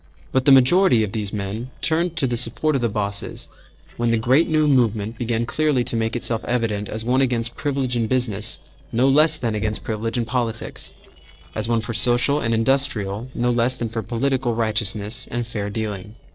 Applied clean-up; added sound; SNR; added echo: neural separator model SepFormer DNS4.